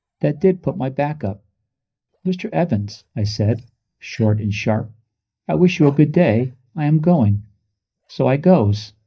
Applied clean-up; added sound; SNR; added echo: neural mask model DeepFilterNet 3.